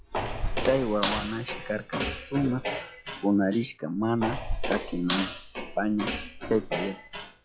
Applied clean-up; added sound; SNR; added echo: classical method log-MMSE.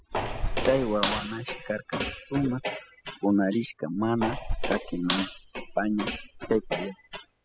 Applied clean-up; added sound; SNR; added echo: classical method spectral subtraction.